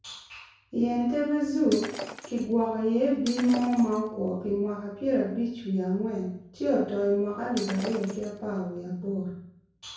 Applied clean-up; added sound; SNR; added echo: none; Shatter; 14 dB; reverberation time 0.6 s.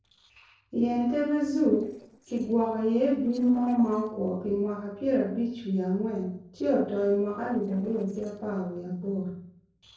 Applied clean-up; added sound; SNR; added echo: neural separator model SepFormer DNS4.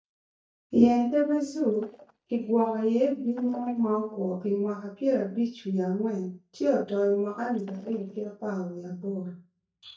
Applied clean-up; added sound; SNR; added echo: neural mask model DeepFilterNet 3.